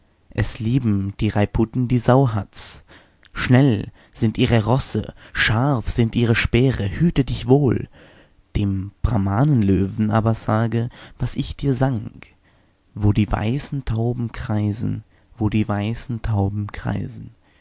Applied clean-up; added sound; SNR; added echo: none; none; none; none.